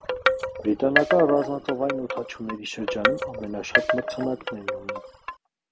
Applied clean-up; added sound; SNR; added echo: none; Wind chime; 0 dB; none.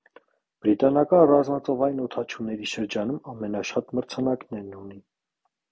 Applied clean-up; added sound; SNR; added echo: none; none; none; none.